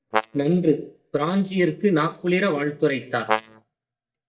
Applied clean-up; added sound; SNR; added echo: neural mask model DeepFilterNet 3.